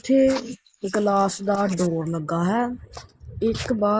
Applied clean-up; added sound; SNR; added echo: neural mask model Resemble Enhance denoiser.